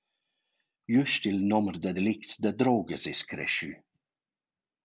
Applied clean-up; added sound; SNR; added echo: none; none; none; none.